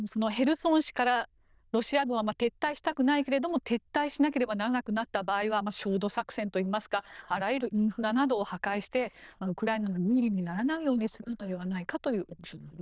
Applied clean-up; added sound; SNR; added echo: neural diffusion model UNIVERSE++.